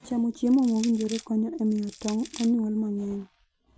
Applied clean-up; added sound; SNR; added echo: none; Crushing; 17 dB; none.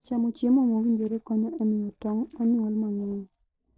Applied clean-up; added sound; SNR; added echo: neural separator model SepFormer DNS4.